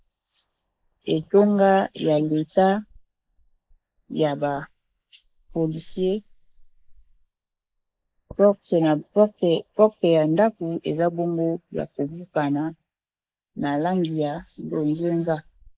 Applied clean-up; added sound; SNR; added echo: neural mask model Resemble Enhance denoiser.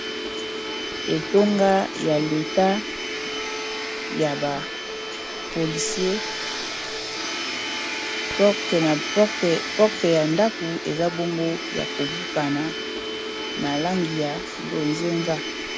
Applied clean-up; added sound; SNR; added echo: none; Domestic sounds, home sounds; 5 dB; none.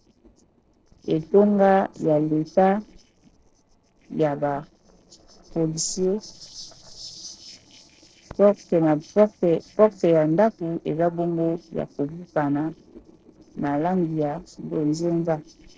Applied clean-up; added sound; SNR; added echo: neural separator model SepFormer DNS4.